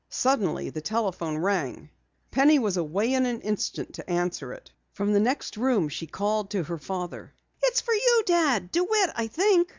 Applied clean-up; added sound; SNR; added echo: none; none; none; none.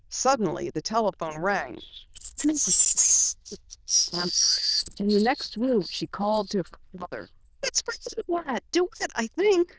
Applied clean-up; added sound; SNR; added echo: neural diffusion model UNIVERSE++.